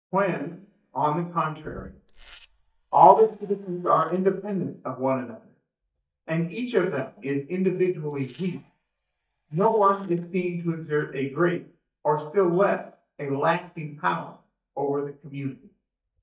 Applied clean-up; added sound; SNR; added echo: neural mask model DeepFilterNet 3.